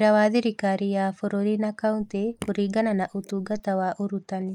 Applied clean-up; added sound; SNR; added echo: neural mask model Resemble Enhance denoiser.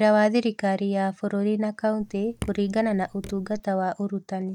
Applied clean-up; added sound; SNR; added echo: neural mask model DeepFilterNet 3.